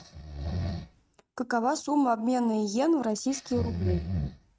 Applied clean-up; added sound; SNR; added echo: neural mask model RNNoise.